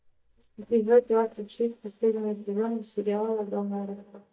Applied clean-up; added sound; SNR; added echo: neural mask model DeepFilterNet 3.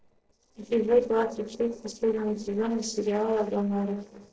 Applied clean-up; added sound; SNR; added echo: neural separator model SepFormer DNS4.